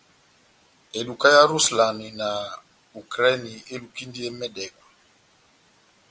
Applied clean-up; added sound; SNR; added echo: none; none; none; none.